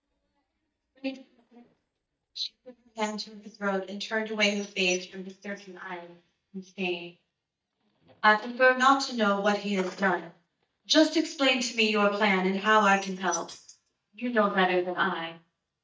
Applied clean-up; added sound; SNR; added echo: neural mask model DeepFilterNet 3.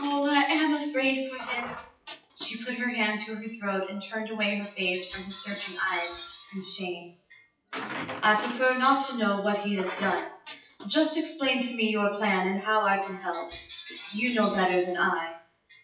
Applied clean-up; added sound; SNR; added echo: classical method WPE with log-MMSE.